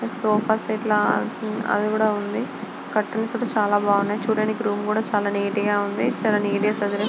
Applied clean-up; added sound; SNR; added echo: none; none; none; none.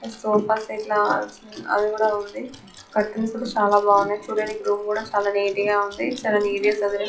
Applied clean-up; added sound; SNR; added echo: classical method WPE with log-MMSE.